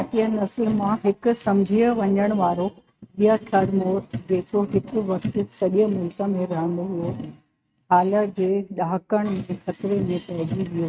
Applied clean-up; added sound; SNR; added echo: neural mask model RNNoise.